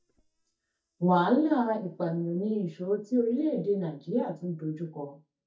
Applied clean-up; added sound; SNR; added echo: neural mask model DeepFilterNet 3.